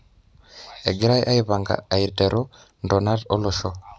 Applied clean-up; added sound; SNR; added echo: none; none; none; none.